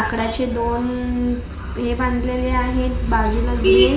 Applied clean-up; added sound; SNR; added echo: none; none; none; reverberation time 1.6 s.